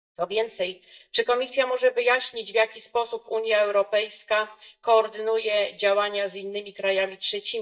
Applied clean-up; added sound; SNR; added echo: neural mask model DeepFilterNet 3.